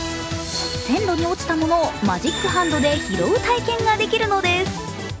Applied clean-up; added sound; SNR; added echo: none; none; none; none.